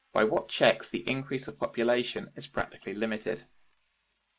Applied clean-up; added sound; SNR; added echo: neural mask model Resemble Enhance denoiser.